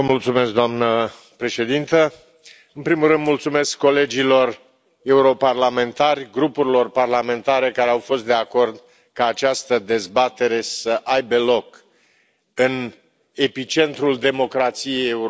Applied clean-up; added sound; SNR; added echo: none; none; none; none.